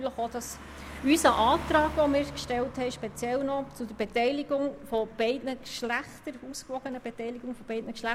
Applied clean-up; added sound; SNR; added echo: none; Car passing by; 15 dB; none.